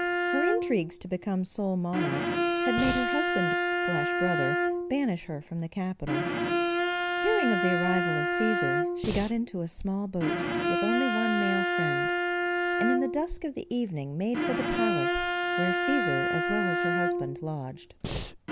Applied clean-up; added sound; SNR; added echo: none; Bowed string instrument + Breathing; -2 dB; none.